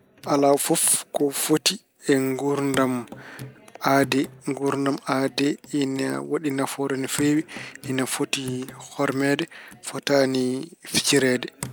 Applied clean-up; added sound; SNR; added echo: none; Hands / Wood; 20 dB; none.